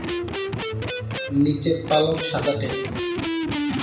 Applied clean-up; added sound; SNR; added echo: none; Electric guitar; 2 dB; reverberation time 0.8 s.